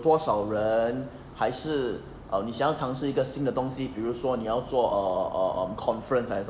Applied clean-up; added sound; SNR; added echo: none; none; none; none.